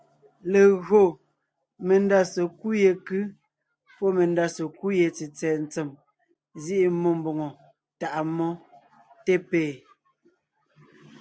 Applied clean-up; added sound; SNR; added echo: none; none; none; none.